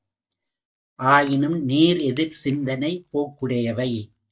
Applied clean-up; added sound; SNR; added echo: neural mask model DeepFilterNet 3.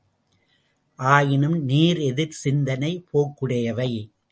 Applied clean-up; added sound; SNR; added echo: none; none; none; none.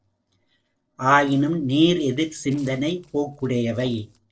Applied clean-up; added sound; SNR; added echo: neural separator model SepFormer DNS4.